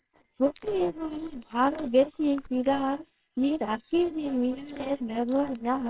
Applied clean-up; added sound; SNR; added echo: neural separator model SepFormer WHAMR!.